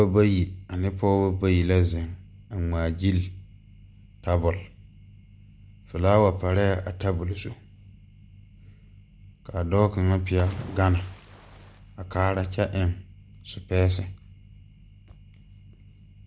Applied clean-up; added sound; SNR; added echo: none; Splash, splatter; 18 dB; none.